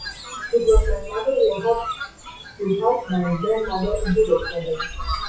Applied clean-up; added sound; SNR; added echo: classical method WPE with log-MMSE.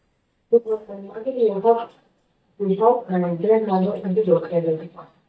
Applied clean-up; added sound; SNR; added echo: neural mask model DeepFilterNet 3.